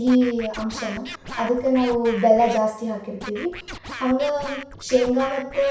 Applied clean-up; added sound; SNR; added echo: none; Scratching (performance technique); 14 dB; reverberation time 0.6 s.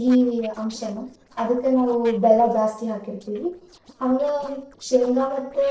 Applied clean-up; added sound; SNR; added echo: neural separator model SepFormer DNS4.